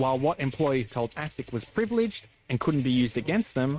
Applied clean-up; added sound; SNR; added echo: neural mask model RNNoise.